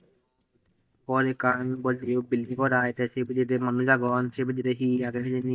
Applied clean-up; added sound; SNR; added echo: neural mask model DeepFilterNet 3.